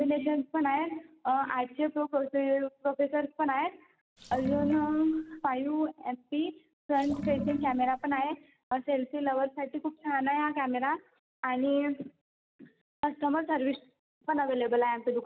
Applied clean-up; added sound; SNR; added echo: none; Sink (filling or washing) / Water; 9 dB; none.